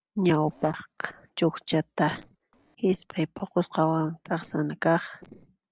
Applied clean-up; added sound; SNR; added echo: neural separator model SepFormer DNS4.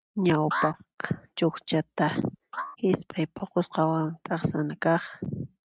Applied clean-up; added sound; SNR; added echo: neural mask model RNNoise.